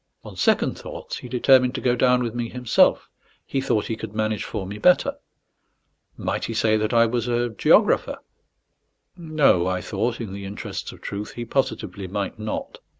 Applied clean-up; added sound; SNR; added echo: none; none; none; none.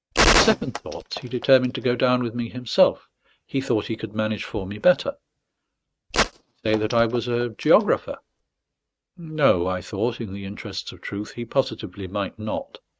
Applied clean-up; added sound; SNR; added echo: neural mask model RNNoise.